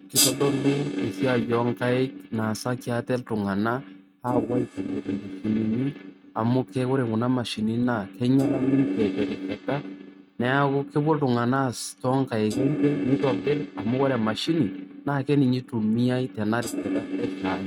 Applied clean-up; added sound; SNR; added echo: neural mask model RNNoise.